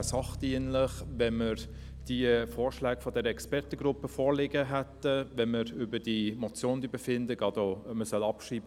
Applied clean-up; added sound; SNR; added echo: none; Bass guitar; 14 dB; none.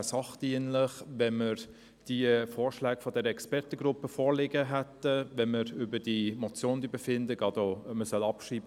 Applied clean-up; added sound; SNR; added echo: none; none; none; none.